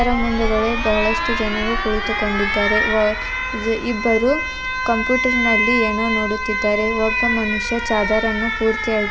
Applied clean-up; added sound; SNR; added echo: none; Alarm; 1 dB; none.